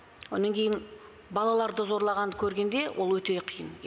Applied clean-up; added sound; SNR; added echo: none; none; none; none.